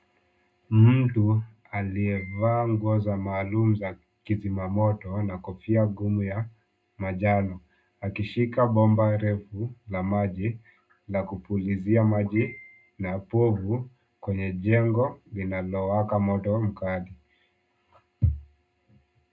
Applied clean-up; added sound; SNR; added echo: none; none; none; reverberation time 0.2 s.